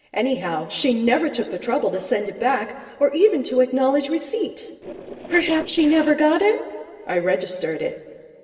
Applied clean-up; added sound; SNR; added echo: neural separator model SepFormer DNS4.